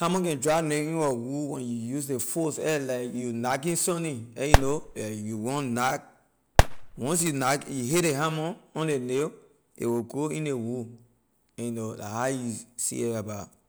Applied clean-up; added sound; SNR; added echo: none; Fireworks; -4 dB; none.